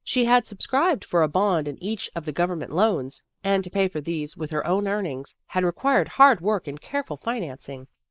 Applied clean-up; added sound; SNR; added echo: neural mask model Resemble Enhance denoiser.